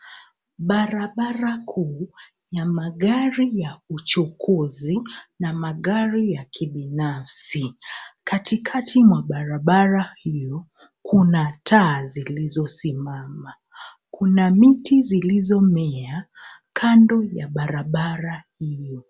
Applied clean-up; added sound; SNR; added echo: none; none; none; none.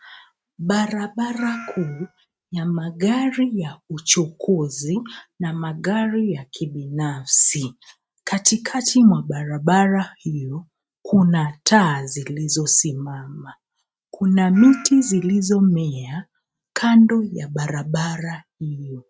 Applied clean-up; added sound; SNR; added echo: neural mask model RNNoise.